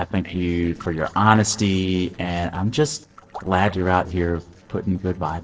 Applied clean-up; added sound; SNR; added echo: neural separator model SepFormer DNS4.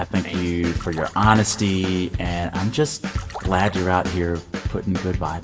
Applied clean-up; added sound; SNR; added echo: none; Splash, splatter; 17 dB; reverberation time 0.6 s.